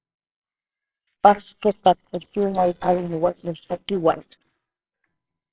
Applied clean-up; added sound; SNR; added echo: neural separator model SepFormer WHAMR!.